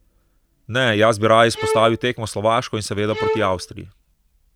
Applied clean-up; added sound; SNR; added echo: none; Bowed string instrument; 7 dB; none.